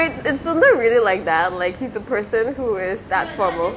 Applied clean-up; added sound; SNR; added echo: none; none; none; none.